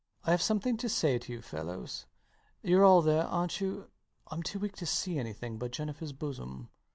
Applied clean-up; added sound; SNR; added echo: none; none; none; none.